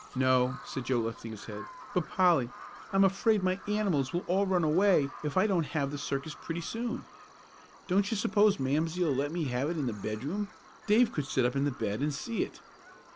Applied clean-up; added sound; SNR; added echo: none; Bird vocalization, bird call, bird song; 20 dB; none.